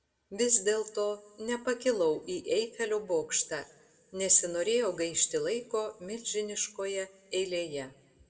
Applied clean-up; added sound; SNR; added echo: none; none; none; reverberation time 0.8 s.